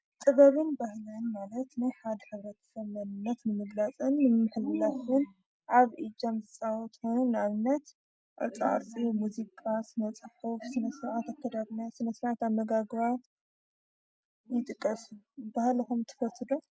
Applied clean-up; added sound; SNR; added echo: none; none; none; none.